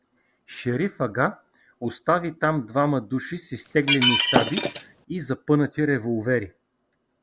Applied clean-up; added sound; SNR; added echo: none; Shatter; -4 dB; none.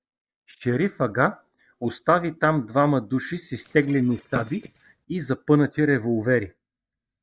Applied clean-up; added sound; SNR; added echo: neural mask model DeepFilterNet 3.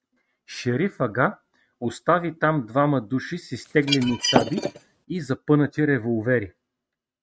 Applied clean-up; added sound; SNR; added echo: neural mask model RNNoise.